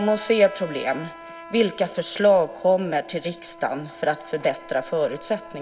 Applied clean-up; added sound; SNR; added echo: none; Trumpet; 19 dB; none.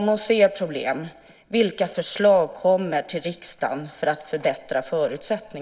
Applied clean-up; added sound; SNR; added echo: none; none; none; none.